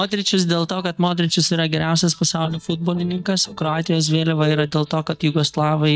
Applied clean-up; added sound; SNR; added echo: neural mask model DeepFilterNet 3.